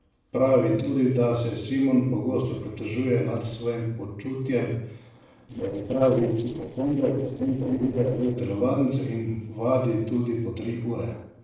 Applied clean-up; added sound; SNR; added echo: neural separator model SepFormer DNS4.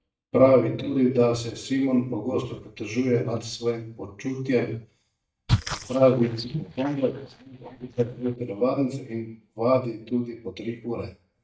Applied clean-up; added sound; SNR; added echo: neural mask model DeepFilterNet 3.